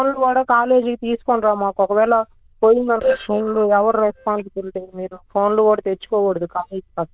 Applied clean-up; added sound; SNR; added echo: neural diffusion model UNIVERSE++.